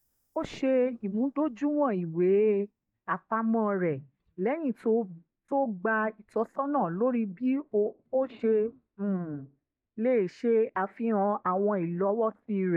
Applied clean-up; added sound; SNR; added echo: neural mask model DeepFilterNet 3.